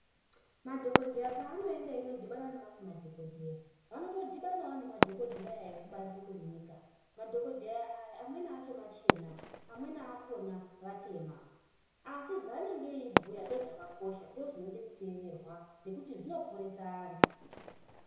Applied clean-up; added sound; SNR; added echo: none; Fireworks; -3 dB; reverberation time 1.0 s.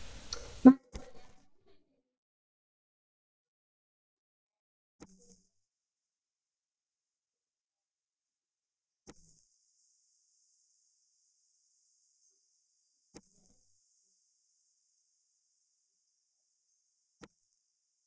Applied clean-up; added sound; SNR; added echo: neural mask model DeepFilterNet 3.